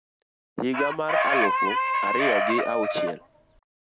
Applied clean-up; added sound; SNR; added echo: none; Chicken, rooster; -5 dB; none.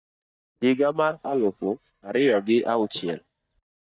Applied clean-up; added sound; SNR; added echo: neural mask model DeepFilterNet 3.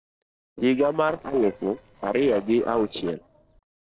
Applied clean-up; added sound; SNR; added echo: neural separator model SepFormer DNS4.